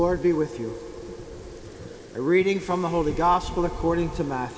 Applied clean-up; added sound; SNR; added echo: none; Wind; 13 dB; none.